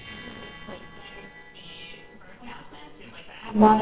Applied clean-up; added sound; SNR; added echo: neural separator model SepFormer WHAMR!.